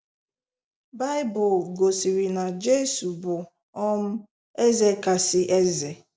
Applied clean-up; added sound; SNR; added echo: none; none; none; none.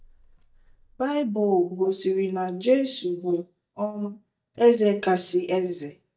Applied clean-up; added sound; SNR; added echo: neural mask model DeepFilterNet 3.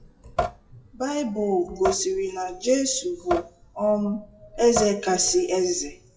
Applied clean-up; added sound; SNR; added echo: classical method WPE with log-MMSE.